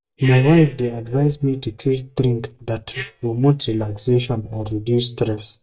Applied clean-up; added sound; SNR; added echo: neural mask model DeepFilterNet 3.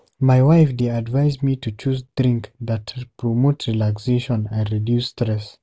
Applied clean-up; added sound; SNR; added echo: none; none; none; none.